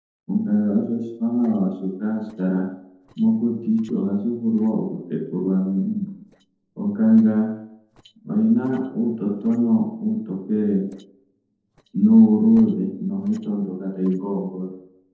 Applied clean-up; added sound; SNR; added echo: neural separator model SepFormer DNS4.